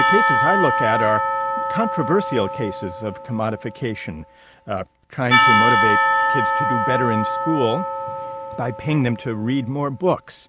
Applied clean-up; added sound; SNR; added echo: none; Percussion; -2 dB; none.